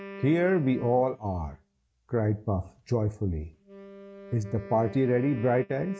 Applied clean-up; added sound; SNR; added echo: neural mask model RNNoise.